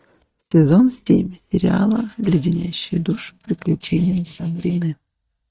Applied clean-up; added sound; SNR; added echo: neural mask model DeepFilterNet 3.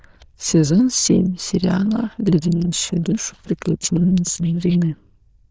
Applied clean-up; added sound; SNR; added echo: neural diffusion model UNIVERSE++.